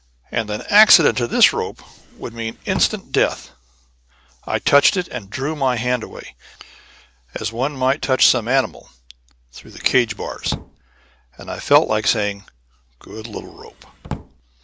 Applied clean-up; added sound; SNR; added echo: none; Drawer open or close; 12 dB; none.